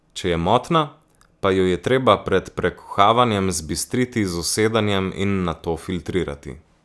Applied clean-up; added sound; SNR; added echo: none; none; none; none.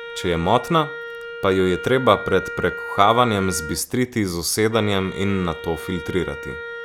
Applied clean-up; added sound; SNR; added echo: none; Wind instrument, woodwind instrument; 11 dB; none.